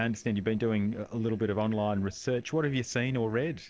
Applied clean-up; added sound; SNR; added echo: neural separator model SepFormer DNS4.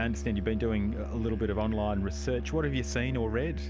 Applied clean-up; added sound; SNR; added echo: none; Musical instrument; 4 dB; none.